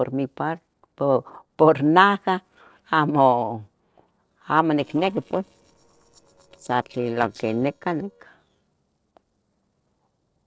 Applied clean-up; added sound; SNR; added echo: neural separator model SepFormer DNS4.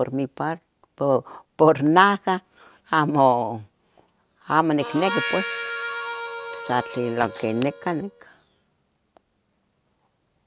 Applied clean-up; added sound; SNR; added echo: none; Harmonica; 7 dB; none.